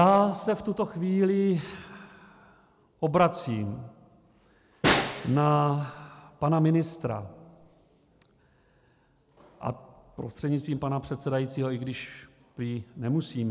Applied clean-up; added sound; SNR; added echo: none; Snare drum; 3 dB; none.